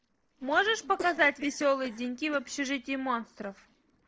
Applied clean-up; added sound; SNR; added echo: neural separator model SepFormer DNS4.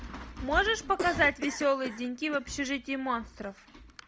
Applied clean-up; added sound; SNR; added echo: none; Cough; 13 dB; none.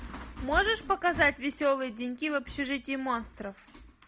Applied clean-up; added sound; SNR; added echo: none; none; none; none.